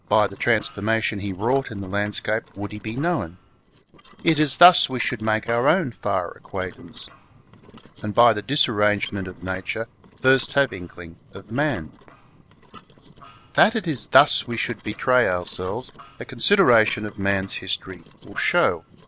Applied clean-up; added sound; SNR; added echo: neural separator model SepFormer DNS4.